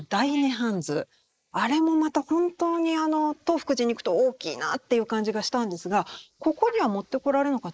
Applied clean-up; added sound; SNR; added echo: neural mask model Resemble Enhance denoiser.